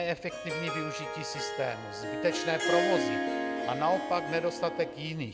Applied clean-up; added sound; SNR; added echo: none; Harp; 1 dB; none.